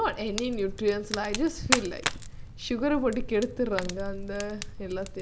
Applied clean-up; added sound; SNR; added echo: none; Fire; 5 dB; none.